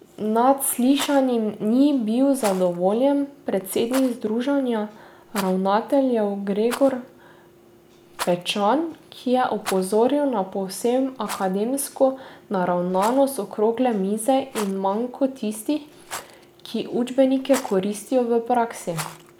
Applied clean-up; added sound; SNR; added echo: none; Rattle; 18 dB; none.